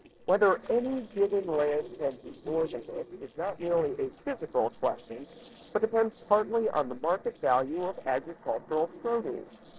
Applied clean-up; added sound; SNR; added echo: neural separator model SepFormer DNS4.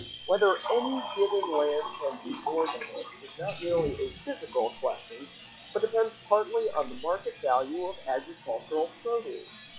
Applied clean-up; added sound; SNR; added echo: classical method log-MMSE.